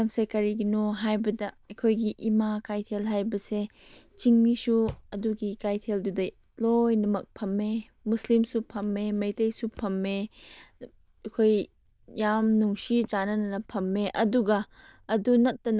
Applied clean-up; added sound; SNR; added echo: neural diffusion model UNIVERSE++.